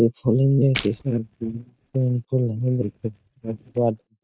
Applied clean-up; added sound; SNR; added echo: neural mask model DeepFilterNet 3.